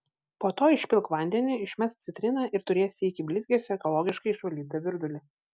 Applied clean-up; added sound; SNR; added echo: none; none; none; none.